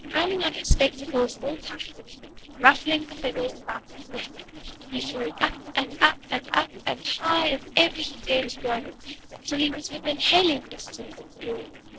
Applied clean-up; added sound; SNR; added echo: neural separator model SepFormer DNS4.